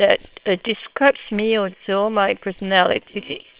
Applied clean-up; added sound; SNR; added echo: neural separator model SepFormer WHAMR!.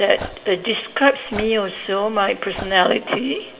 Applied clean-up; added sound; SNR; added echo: none; Dog; 17 dB; reverberation time 0.6 s.